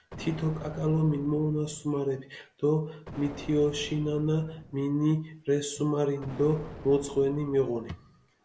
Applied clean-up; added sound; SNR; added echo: none; Explosion; 16 dB; none.